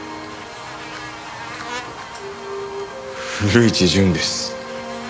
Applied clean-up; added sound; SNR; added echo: none; Buzz; 12 dB; none.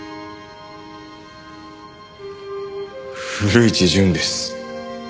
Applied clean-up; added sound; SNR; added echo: none; none; none; none.